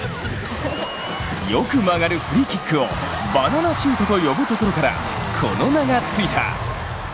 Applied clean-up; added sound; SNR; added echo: none; none; none; none.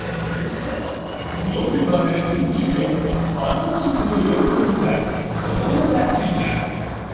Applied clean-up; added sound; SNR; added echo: neural separator model SepFormer DNS4.